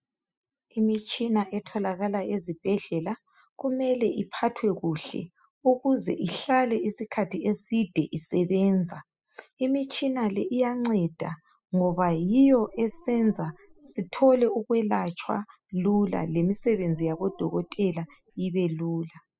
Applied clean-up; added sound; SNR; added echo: classical method spectral subtraction.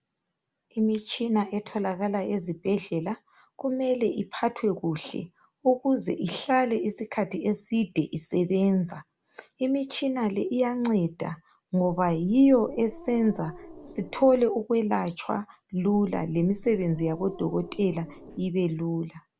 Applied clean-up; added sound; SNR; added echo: none; Growling; 18 dB; none.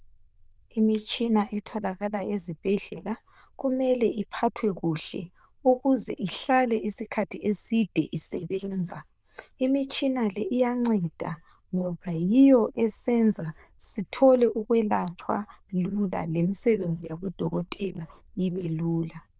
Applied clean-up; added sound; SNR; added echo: neural diffusion model UNIVERSE++.